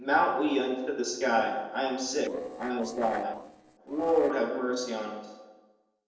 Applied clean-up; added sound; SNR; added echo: neural separator model SepFormer DNS4.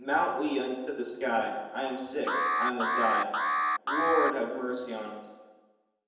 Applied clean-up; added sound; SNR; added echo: none; Alarm; -1 dB; reverberation time 1.0 s.